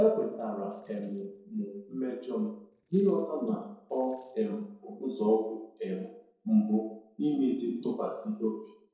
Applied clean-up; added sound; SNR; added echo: neural separator model SepFormer DNS4.